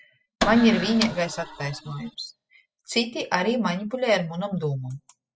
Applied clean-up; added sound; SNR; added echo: classical method spectral subtraction.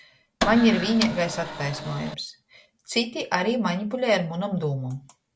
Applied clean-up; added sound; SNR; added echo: none; Printer; 6 dB; none.